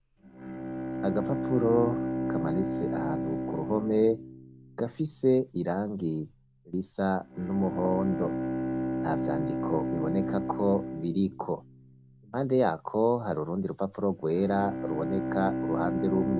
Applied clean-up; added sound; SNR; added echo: none; Bowed string instrument; 4 dB; none.